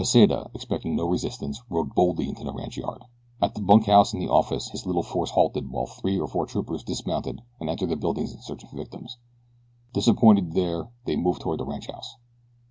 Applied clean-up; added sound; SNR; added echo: none; none; none; none.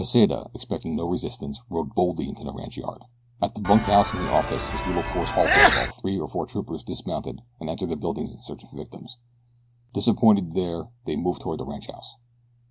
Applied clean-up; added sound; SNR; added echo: none; Sneeze / Church bell; -2 dB; none.